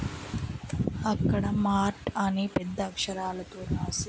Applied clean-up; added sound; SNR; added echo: none; none; none; none.